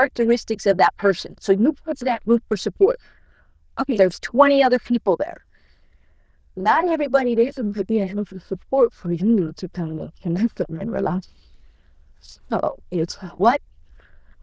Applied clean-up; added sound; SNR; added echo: neural diffusion model UNIVERSE++.